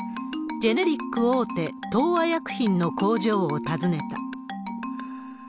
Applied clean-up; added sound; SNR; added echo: none; none; none; none.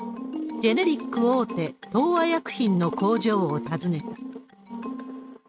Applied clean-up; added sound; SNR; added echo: neural mask model RNNoise.